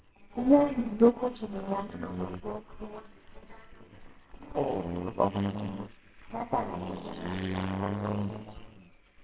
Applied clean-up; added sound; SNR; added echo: neural separator model SepFormer WHAMR!.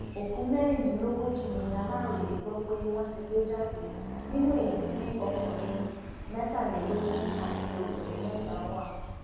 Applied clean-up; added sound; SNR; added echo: none; Accelerating, revving, vroom; 5 dB; reverberation time 1.2 s.